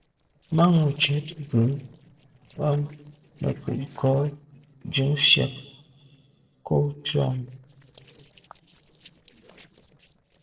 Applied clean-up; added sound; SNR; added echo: neural separator model SepFormer DNS4.